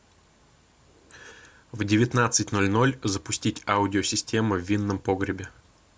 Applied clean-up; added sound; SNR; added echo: none; none; none; none.